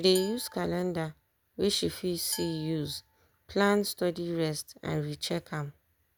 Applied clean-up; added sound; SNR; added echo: none; Glass; 17 dB; none.